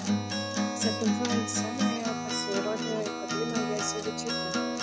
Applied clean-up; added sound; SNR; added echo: none; Acoustic guitar; -4 dB; none.